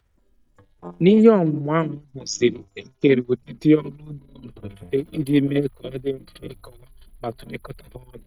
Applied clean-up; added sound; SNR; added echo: neural mask model DeepFilterNet 3.